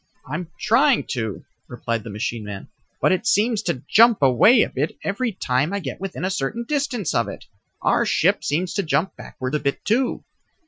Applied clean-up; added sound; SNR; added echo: classical method Wiener filter.